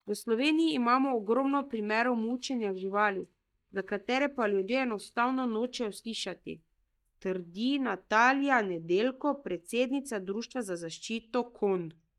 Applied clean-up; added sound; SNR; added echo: neural mask model DeepFilterNet 3.